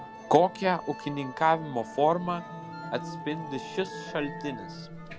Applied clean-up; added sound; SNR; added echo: none; Musical instrument; 11 dB; none.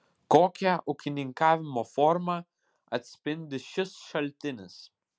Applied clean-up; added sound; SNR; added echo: none; none; none; none.